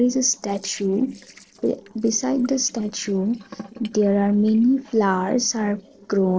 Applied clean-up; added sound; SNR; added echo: neural separator model SepFormer DNS4.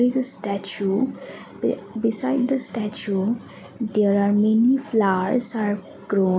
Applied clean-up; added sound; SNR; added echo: none; none; none; none.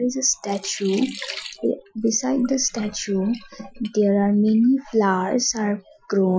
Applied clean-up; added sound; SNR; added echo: classical method Wiener filter.